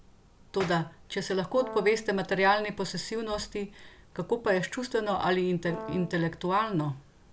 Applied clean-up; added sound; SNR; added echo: none; Brass instrument; 14 dB; none.